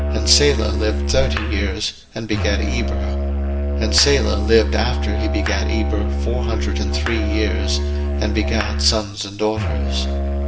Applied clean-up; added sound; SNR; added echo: none; Musical instrument; -2 dB; reverberation time 0.9 s.